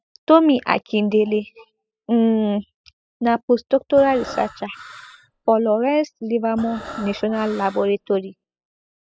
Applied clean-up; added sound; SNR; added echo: classical method spectral subtraction.